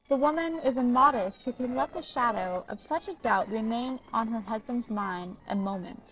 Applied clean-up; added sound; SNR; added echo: neural separator model SepFormer DNS4.